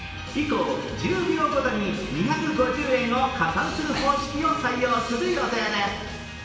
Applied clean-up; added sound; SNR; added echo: none; Breathing; 14 dB; reverberation time 1.3 s.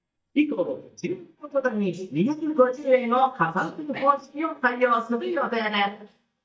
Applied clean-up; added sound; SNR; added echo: neural mask model DeepFilterNet 3.